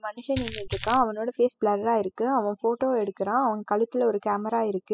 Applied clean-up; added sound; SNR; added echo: classical method spectral subtraction.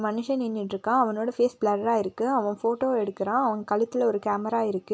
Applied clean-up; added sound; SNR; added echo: none; none; none; none.